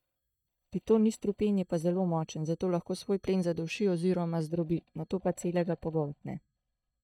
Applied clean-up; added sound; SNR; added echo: neural mask model DeepFilterNet 3.